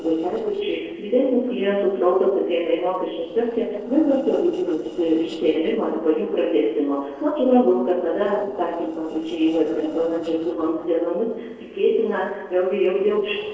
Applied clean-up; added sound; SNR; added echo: neural separator model SepFormer DNS4.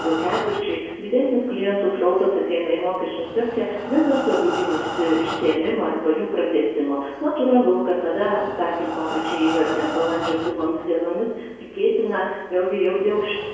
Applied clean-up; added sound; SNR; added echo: none; Breathing; 12 dB; reverberation time 1.0 s.